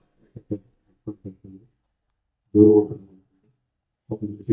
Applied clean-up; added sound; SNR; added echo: neural mask model DeepFilterNet 3.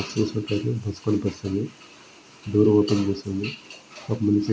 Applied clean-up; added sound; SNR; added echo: none; none; none; none.